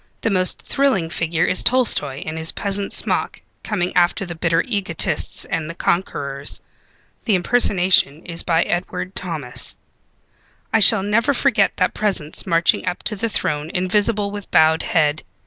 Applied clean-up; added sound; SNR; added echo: none; none; none; none.